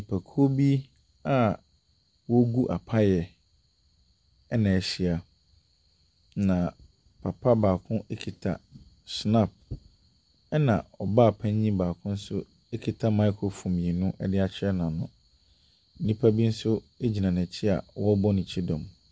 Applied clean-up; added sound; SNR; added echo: none; none; none; none.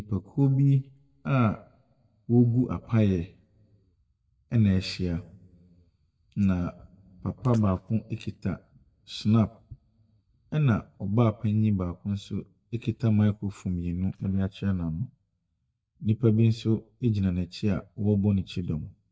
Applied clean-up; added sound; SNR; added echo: neural mask model DeepFilterNet 3.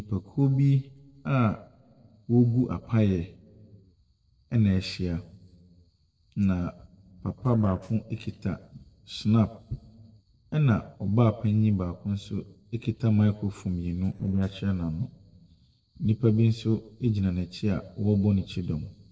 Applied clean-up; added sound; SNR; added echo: neural separator model SepFormer DNS4.